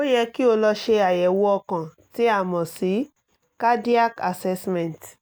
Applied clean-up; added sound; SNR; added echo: none; none; none; none.